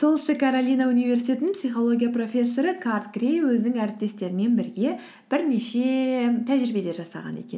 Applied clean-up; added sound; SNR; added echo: none; none; none; none.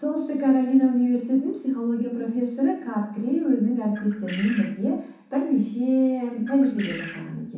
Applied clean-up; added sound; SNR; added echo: none; Bird; 16 dB; reverberation time 0.7 s.